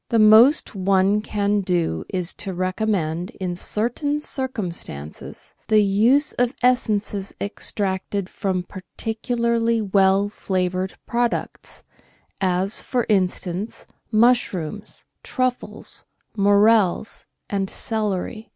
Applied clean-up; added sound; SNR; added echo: none; none; none; none.